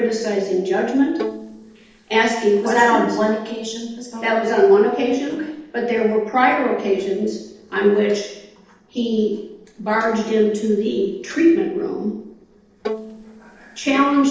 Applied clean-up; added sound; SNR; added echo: neural separator model SepFormer DNS4.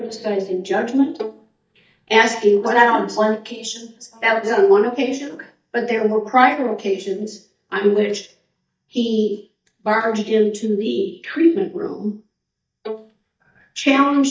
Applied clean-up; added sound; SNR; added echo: neural mask model DeepFilterNet 3.